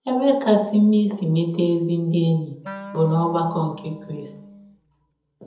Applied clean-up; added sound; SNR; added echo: none; Wind instrument, woodwind instrument; 17 dB; reverberation time 0.7 s.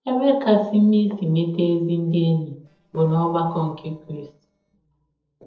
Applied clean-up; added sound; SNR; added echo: neural separator model SepFormer DNS4.